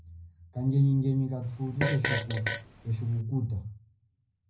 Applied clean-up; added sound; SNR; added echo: none; Fart; 4 dB; reverberation time 0.4 s.